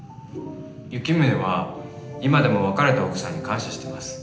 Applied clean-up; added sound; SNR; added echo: none; none; none; reverberation time 0.8 s.